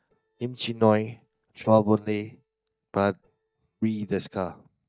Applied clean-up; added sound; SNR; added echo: neural mask model DeepFilterNet 3.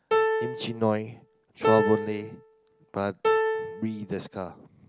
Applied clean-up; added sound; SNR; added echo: none; Piano; -2 dB; none.